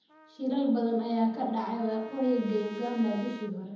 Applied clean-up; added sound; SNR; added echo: none; Trumpet; 20 dB; reverberation time 1.0 s.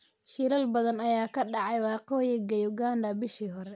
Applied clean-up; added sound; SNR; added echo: none; none; none; none.